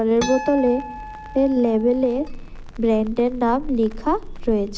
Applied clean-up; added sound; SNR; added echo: none; Crackle + Harp; 11 dB; none.